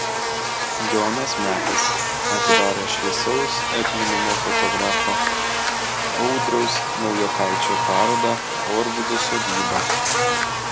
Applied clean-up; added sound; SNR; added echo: none; Buzz; -4 dB; none.